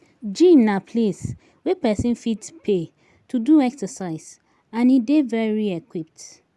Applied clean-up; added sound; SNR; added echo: none; none; none; none.